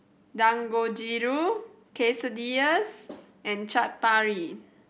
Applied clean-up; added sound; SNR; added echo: none; none; none; none.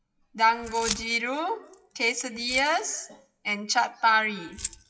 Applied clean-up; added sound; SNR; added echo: classical method WPE with log-MMSE.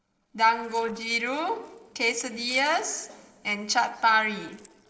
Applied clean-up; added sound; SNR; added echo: neural separator model SepFormer DNS4.